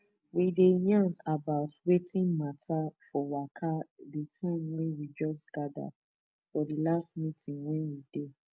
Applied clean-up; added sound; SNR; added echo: none; none; none; none.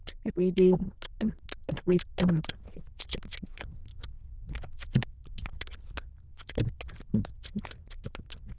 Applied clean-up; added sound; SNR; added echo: neural diffusion model UNIVERSE++.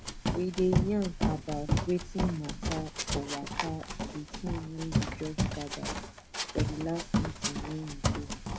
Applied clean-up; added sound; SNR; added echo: none; Run; -2 dB; none.